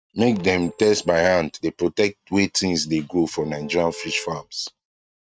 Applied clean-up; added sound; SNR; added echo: neural mask model RNNoise.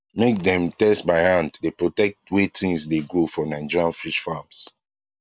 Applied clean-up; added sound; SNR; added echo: none; none; none; none.